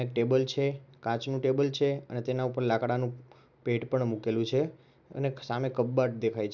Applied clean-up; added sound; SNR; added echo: none; none; none; none.